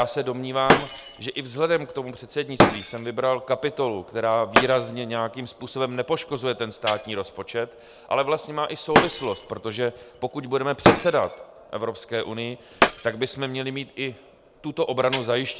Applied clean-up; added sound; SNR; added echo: none; Shatter; 1 dB; none.